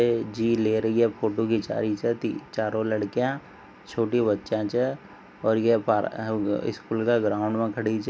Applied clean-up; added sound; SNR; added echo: none; none; none; none.